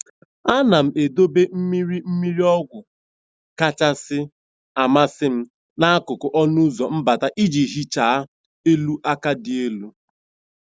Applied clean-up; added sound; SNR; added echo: none; none; none; none.